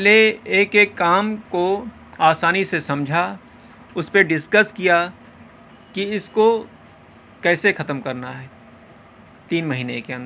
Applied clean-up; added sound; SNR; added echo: none; none; none; none.